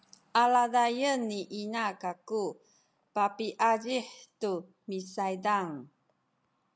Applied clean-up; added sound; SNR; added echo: none; none; none; none.